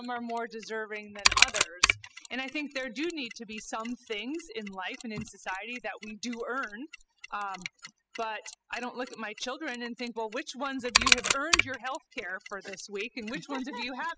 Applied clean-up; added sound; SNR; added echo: classical method spectral subtraction.